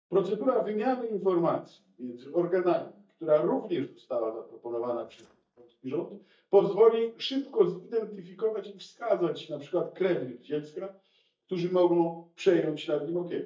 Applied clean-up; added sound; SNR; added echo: neural mask model DeepFilterNet 3.